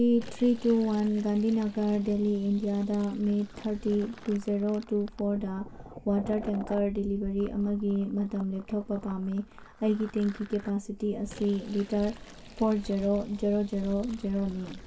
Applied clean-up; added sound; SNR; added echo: none; Fill (with liquid); 20 dB; reverberation time 0.2 s.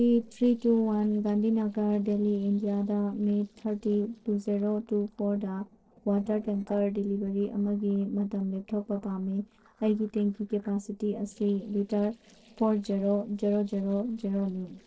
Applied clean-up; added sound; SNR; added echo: neural separator model SepFormer DNS4.